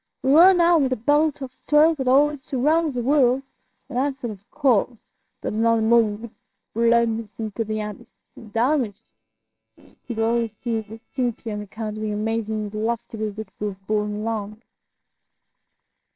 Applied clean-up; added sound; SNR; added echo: neural separator model SepFormer WHAMR!.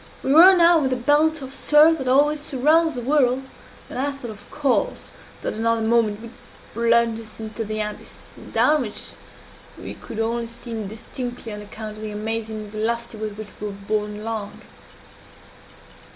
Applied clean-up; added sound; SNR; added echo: none; none; none; none.